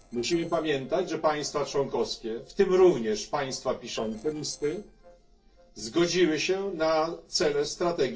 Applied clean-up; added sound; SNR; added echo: neural separator model SepFormer DNS4.